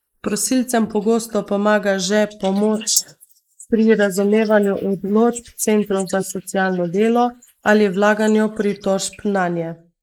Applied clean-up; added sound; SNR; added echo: neural mask model Resemble Enhance denoiser.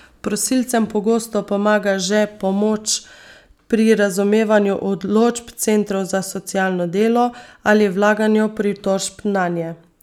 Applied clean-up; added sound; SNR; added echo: none; none; none; none.